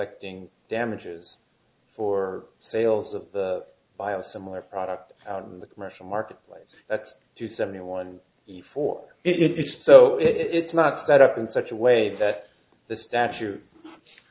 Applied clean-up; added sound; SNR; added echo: none; none; none; none.